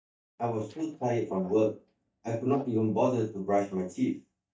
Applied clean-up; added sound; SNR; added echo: neural mask model DeepFilterNet 3.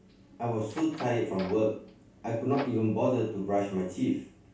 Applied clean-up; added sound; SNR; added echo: none; Door; 18 dB; reverberation time 0.3 s.